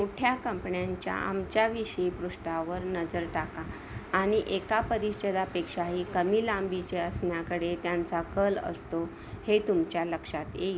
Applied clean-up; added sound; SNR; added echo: none; none; none; none.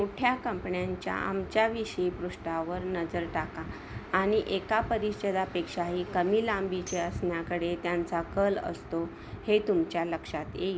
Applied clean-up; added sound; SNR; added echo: none; Tambourine; 20 dB; none.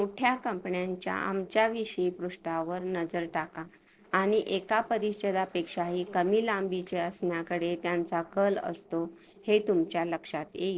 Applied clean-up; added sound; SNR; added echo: neural separator model SepFormer DNS4.